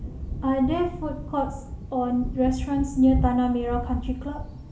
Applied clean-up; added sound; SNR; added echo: none; Thunder; 6 dB; none.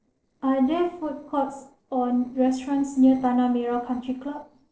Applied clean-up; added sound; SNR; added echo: neural separator model SepFormer DNS4.